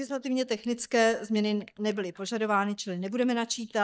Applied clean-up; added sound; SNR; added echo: neural mask model DeepFilterNet 3.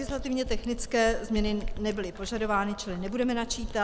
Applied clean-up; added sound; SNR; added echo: none; Cat; 6 dB; none.